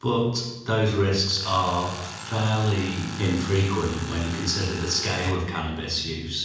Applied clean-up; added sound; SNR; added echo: none; Tools; 15 dB; reverberation time 1.0 s.